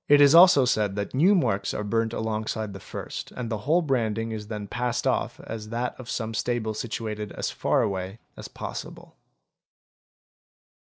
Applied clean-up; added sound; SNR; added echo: none; none; none; none.